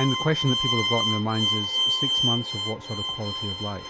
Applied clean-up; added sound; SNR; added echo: none; Bowed string instrument; -1 dB; none.